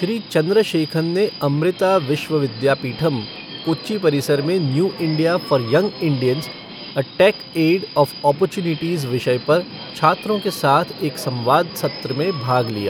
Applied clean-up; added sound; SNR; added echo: none; Subway, metro, underground; 14 dB; none.